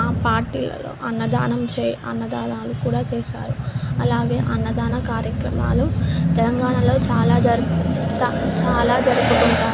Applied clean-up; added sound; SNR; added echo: none; none; none; none.